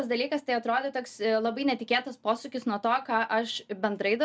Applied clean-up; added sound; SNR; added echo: none; none; none; none.